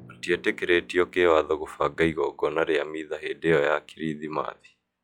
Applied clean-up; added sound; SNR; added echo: classical method log-MMSE.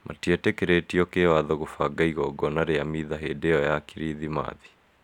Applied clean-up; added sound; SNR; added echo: none; none; none; none.